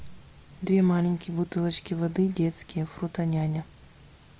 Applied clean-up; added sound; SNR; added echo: none; none; none; none.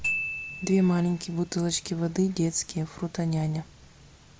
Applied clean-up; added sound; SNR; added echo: none; Glockenspiel; 10 dB; none.